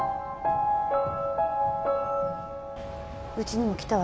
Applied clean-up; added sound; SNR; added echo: none; none; none; none.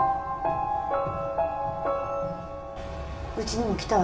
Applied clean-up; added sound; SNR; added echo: none; none; none; reverberation time 0.4 s.